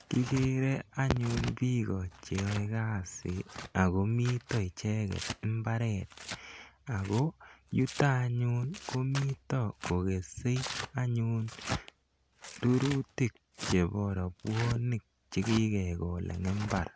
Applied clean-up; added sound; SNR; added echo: none; Tearing; 13 dB; none.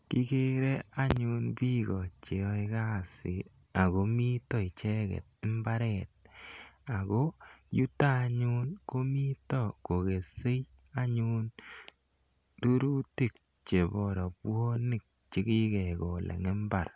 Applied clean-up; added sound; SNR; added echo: none; none; none; none.